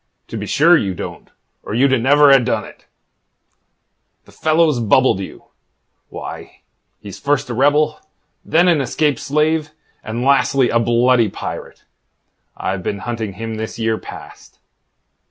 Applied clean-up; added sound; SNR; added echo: none; none; none; none.